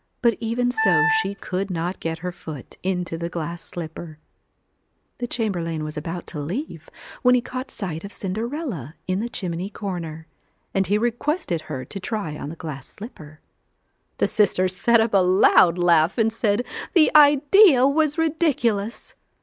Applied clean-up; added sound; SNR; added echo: none; Wind instrument, woodwind instrument; 1 dB; none.